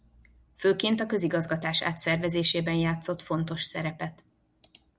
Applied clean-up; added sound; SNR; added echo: none; none; none; none.